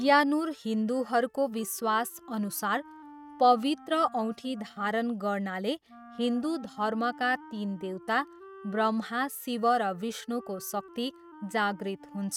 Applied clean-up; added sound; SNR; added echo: neural mask model RNNoise.